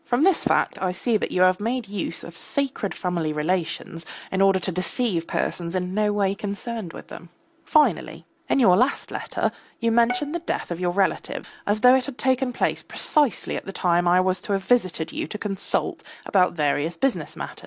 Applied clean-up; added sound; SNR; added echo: none; Bowed string instrument; 14 dB; none.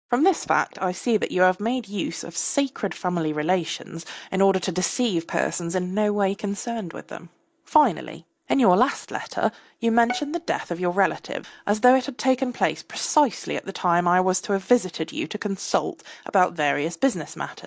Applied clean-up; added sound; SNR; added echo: neural mask model DeepFilterNet 3.